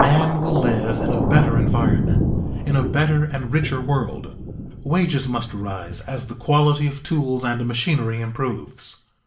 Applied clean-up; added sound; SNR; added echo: none; Thunder; 2 dB; reverberation time 0.4 s.